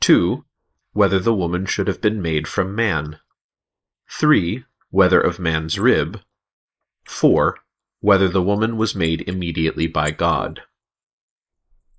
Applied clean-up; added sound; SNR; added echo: neural mask model Resemble Enhance denoiser.